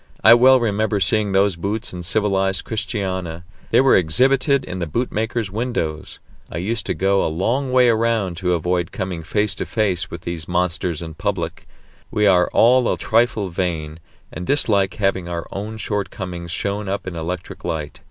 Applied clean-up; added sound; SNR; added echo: none; none; none; none.